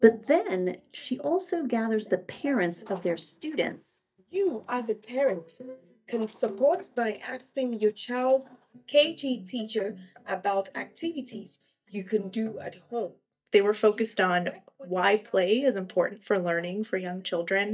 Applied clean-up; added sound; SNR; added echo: neural mask model DeepFilterNet 3.